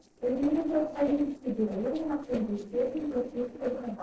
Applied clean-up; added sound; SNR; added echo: neural separator model SepFormer DNS4.